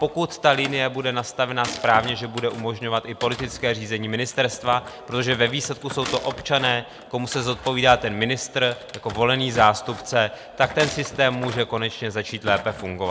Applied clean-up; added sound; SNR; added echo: none; Thump, thud + Gunshot, gunfire; 15 dB; none.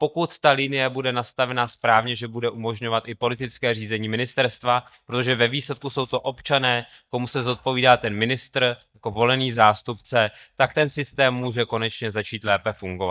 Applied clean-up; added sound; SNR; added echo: neural mask model DeepFilterNet 3.